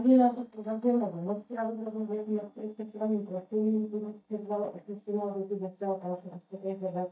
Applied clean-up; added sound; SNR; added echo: neural mask model DeepFilterNet 3.